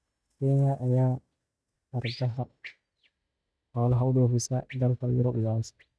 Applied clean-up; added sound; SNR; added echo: neural mask model DeepFilterNet 3.